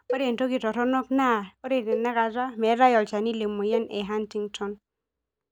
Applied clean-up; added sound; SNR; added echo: none; Cowbell; 13 dB; none.